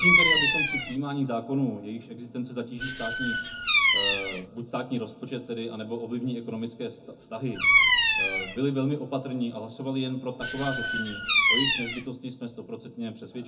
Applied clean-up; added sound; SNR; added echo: none; Bird vocalization, bird call, bird song; -4 dB; reverberation time 0.3 s.